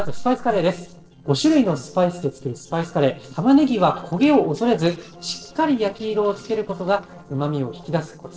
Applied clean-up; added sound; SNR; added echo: neural separator model SepFormer DNS4.